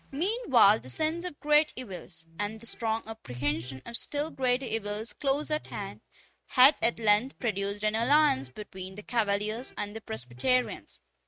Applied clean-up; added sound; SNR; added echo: neural mask model RNNoise.